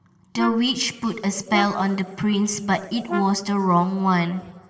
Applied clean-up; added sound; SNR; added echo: none; Brass instrument; 11 dB; reverberation time 2.1 s.